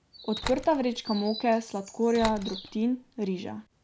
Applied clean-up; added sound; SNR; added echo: none; Slam + Chirp, tweet; 13 dB; none.